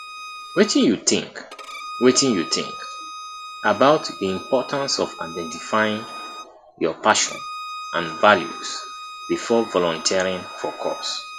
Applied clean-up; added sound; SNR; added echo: none; Bowed string instrument; 13 dB; none.